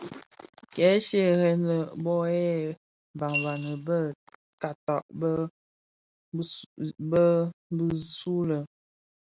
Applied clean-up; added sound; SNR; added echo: none; Coin (dropping) / Glass; 8 dB; none.